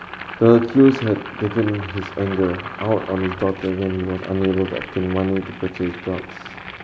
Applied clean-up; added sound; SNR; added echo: none; Boiling; 13 dB; none.